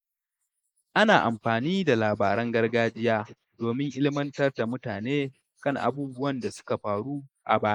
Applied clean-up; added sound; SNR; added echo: neural mask model Resemble Enhance denoiser.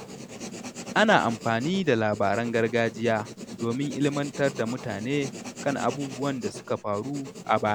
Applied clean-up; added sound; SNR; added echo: none; Writing; 13 dB; none.